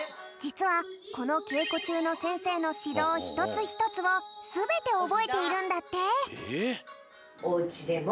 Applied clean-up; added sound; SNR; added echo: none; none; none; none.